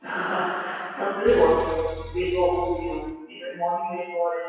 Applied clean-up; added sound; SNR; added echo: classical method WPE with log-MMSE.